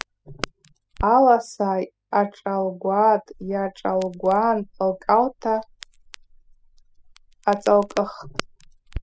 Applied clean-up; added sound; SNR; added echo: classical method spectral subtraction.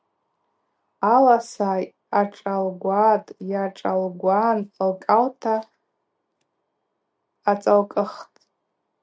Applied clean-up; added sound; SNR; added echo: none; none; none; none.